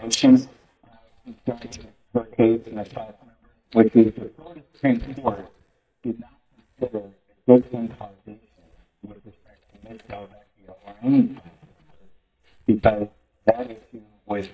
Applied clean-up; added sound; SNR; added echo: neural mask model DeepFilterNet 3.